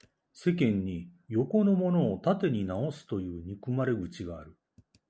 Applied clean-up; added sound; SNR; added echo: none; none; none; none.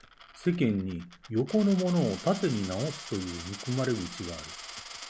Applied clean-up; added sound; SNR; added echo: none; Coin (dropping); 14 dB; none.